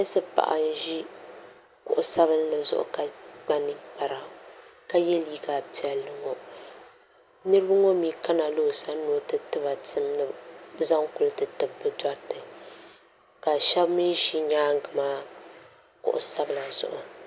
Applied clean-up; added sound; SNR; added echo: none; none; none; none.